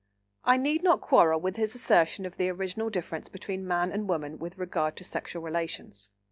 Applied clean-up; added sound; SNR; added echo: none; none; none; none.